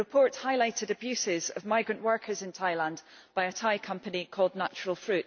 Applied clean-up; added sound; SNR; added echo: none; none; none; none.